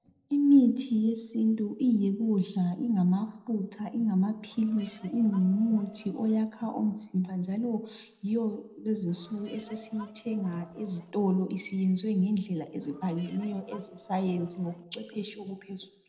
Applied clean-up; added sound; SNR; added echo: neural separator model SepFormer DNS4.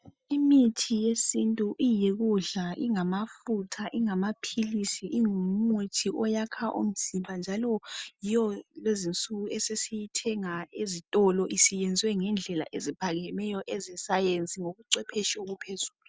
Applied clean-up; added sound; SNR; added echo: none; none; none; none.